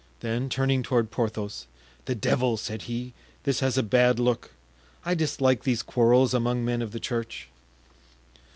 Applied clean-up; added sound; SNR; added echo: none; none; none; none.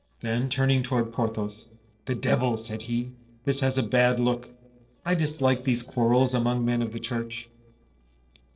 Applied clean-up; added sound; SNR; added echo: neural separator model SepFormer DNS4.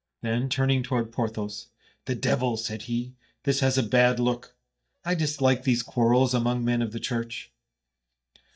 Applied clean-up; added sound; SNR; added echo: neural mask model DeepFilterNet 3.